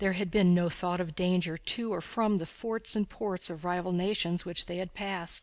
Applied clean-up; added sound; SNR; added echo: none; none; none; none.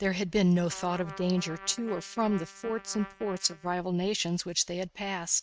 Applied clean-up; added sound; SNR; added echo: neural mask model RNNoise.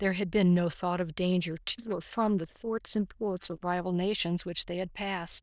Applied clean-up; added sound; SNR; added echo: neural diffusion model UNIVERSE++.